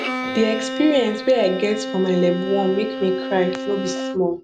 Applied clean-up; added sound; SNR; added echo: none; Bowed string instrument; 7 dB; none.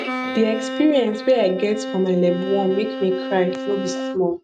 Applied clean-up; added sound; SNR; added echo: neural mask model RNNoise.